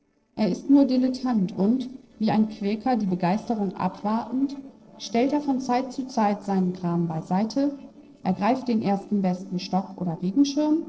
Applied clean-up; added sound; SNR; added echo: neural separator model SepFormer DNS4.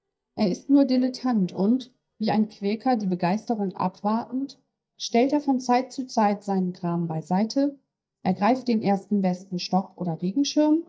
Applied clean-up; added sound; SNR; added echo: neural mask model DeepFilterNet 3.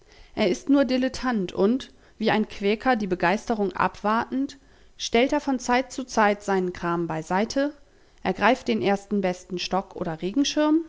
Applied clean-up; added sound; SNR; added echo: none; none; none; none.